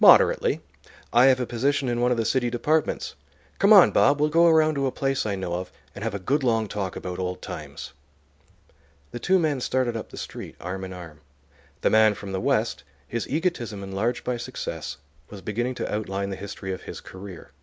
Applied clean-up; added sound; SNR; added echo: none; none; none; none.